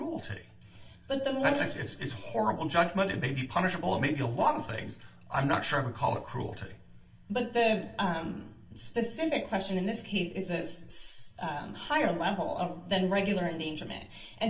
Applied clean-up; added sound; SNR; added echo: none; none; none; reverberation time 0.2 s.